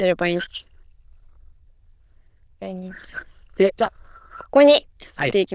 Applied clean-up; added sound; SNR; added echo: neural diffusion model UNIVERSE++.